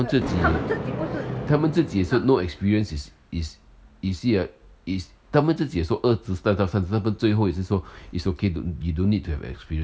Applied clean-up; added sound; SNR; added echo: none; Thunder; 12 dB; none.